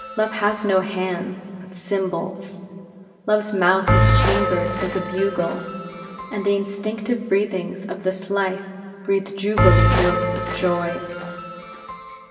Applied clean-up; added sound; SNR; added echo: none; Bell; 1 dB; reverberation time 2.3 s.